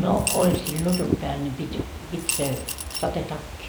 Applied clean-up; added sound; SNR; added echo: none; Fireworks / Ocean + Coin (dropping) / Glass; 4 dB; none.